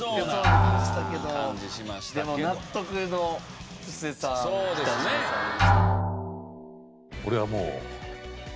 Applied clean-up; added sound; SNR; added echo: none; Drum; -1 dB; none.